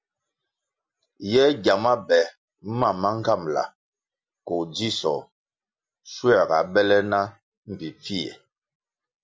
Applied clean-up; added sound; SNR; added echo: none; none; none; none.